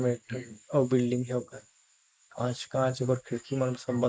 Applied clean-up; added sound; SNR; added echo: neural mask model Resemble Enhance denoiser.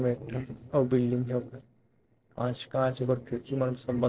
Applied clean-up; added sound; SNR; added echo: neural separator model SepFormer DNS4.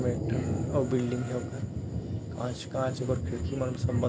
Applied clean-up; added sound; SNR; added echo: none; Thunder; 0 dB; none.